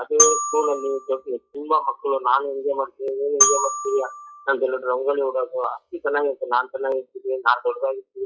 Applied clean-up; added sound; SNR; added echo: classical method log-MMSE.